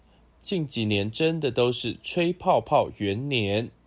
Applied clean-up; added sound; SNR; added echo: none; none; none; none.